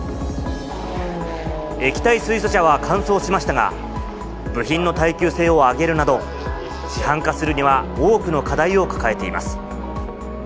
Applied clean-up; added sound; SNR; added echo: none; none; none; none.